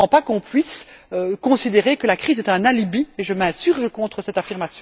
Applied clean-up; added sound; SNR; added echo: none; none; none; none.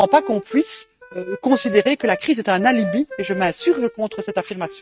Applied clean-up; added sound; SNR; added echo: neural mask model RNNoise.